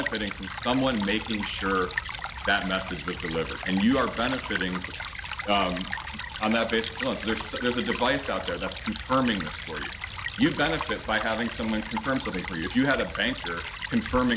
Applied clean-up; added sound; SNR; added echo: none; Stream / Trickle, dribble; 7 dB; none.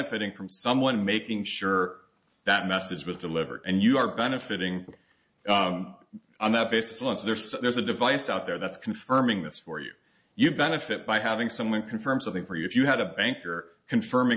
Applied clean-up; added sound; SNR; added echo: none; none; none; none.